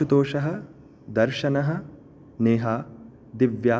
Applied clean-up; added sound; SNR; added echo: none; none; none; none.